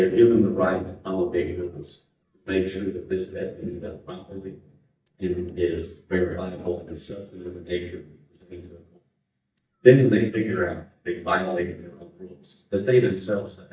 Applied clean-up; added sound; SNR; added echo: neural mask model DeepFilterNet 3.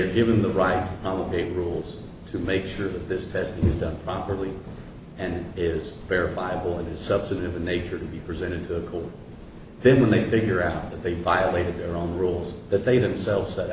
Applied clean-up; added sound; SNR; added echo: none; none; none; none.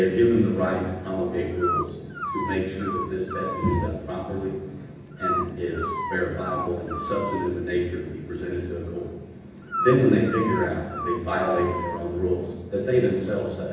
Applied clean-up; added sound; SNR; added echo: none; Dog; 6 dB; reverberation time 0.9 s.